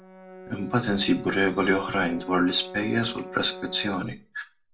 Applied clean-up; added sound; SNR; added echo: none; Brass instrument; 14 dB; reverberation time 0.2 s.